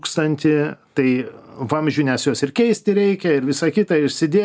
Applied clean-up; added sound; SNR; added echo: none; none; none; none.